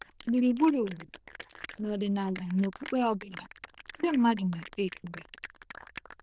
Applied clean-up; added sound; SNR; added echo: neural diffusion model UNIVERSE++.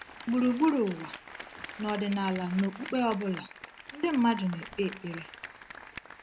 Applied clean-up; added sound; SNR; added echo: none; Applause; 14 dB; none.